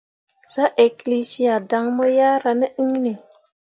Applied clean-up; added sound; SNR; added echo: none; none; none; none.